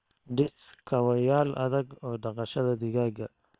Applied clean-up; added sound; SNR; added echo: neural separator model SepFormer WHAM!.